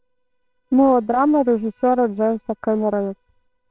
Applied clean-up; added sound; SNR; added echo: neural separator model SepFormer WHAMR!.